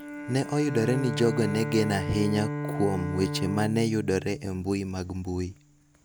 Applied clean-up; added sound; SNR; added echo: none; Bowed string instrument; 6 dB; none.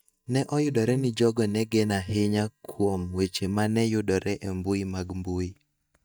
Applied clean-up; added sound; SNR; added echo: neural mask model DeepFilterNet 3.